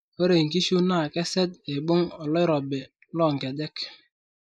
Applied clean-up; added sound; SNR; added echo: neural mask model Resemble Enhance denoiser.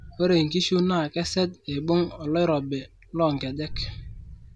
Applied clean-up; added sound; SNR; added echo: none; Boom; 18 dB; none.